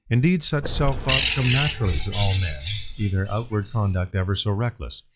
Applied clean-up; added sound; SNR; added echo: classical method log-MMSE.